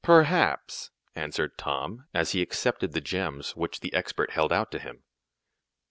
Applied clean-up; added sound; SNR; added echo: none; none; none; none.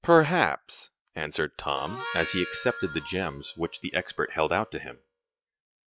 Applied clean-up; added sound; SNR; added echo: classical method log-MMSE.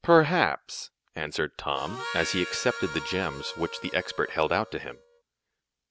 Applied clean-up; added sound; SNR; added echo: none; Harmonica; 10 dB; none.